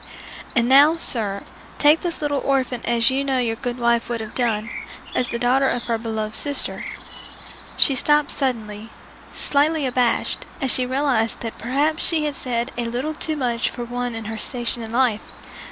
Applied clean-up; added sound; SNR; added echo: none; Bird + Chirp, tweet; 11 dB; none.